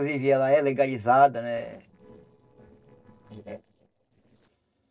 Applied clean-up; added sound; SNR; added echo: neural separator model SepFormer DNS4.